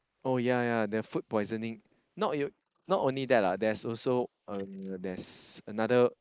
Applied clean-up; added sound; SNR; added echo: neural mask model Resemble Enhance denoiser.